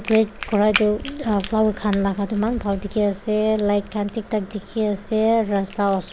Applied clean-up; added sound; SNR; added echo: none; Crackle; 15 dB; none.